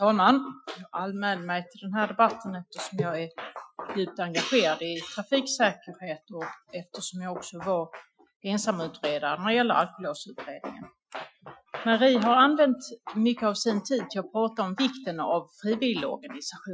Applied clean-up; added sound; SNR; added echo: classical method Wiener filter.